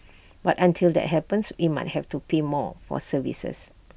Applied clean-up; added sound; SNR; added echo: none; none; none; none.